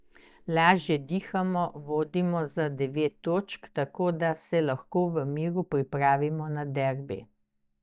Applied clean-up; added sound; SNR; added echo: neural mask model DeepFilterNet 3.